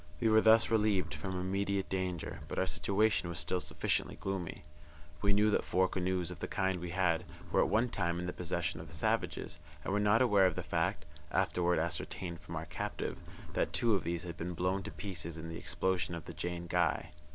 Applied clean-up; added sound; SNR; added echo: none; Livestock, farm animals, working animals; 19 dB; none.